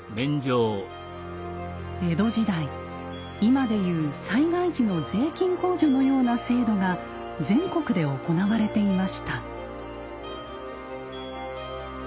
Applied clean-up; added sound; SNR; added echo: none; none; none; none.